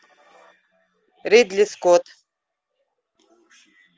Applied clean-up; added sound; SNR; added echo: none; none; none; none.